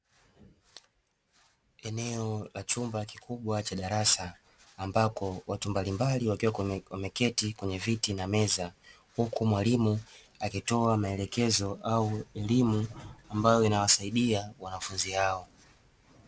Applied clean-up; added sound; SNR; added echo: none; none; none; none.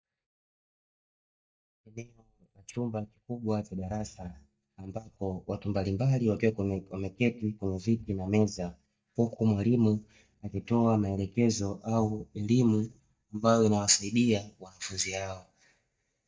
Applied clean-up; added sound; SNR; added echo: neural mask model DeepFilterNet 3.